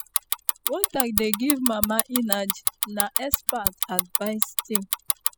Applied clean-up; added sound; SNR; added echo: classical method spectral subtraction.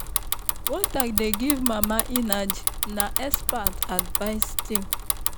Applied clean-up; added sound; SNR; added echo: none; Bicycle; -3 dB; none.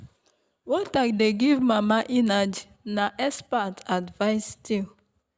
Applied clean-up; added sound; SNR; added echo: none; none; none; none.